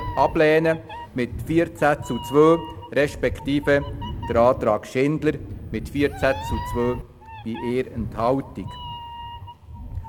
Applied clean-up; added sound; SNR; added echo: none; Meow; 11 dB; none.